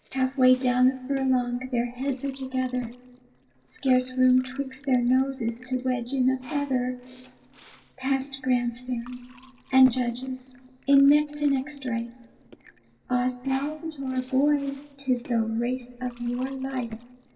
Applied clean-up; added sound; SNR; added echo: neural separator model SepFormer DNS4.